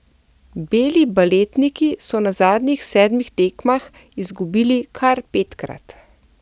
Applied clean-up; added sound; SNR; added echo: none; none; none; none.